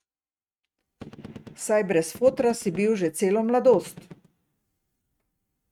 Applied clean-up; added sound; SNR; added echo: neural mask model RNNoise.